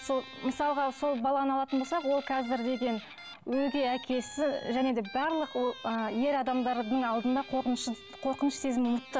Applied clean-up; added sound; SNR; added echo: none; Guitar; 17 dB; none.